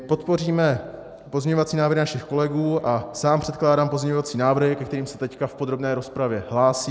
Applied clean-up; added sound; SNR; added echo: none; none; none; none.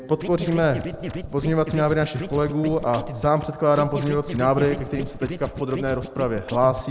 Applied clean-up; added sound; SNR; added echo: none; Scratching (performance technique); 9 dB; none.